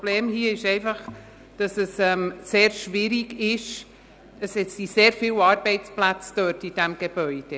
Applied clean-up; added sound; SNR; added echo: none; none; none; none.